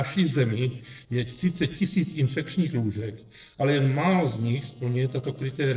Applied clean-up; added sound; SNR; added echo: neural separator model SepFormer DNS4.